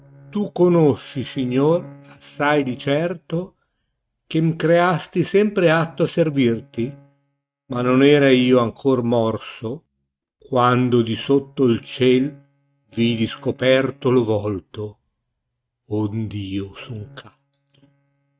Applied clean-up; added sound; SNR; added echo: neural mask model RNNoise.